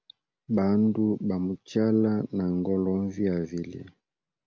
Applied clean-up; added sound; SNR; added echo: none; none; none; none.